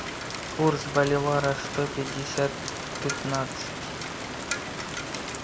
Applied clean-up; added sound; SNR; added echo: none; Rain; 4 dB; none.